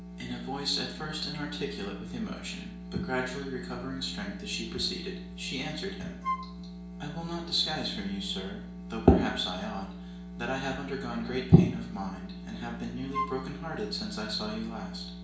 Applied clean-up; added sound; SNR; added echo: none; Wind instrument, woodwind instrument; 5 dB; reverberation time 0.6 s.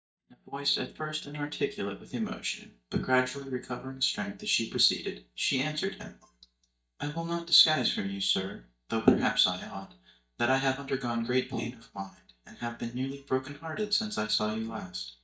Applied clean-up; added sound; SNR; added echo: neural mask model DeepFilterNet 3.